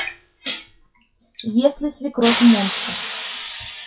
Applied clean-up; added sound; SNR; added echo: classical method WPE with log-MMSE.